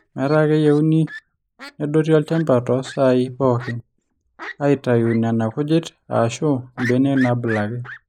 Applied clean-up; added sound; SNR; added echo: neural mask model Resemble Enhance denoiser.